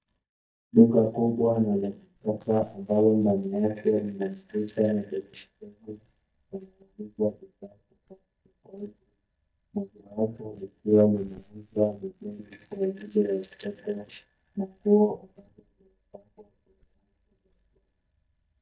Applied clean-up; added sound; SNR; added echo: neural mask model DeepFilterNet 3.